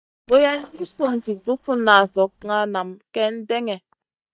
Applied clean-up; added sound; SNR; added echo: neural mask model DeepFilterNet 3.